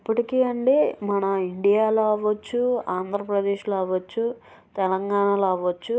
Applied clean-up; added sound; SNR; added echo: none; none; none; none.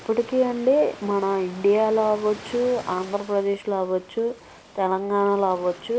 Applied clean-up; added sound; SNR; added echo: none; Ocean; 20 dB; none.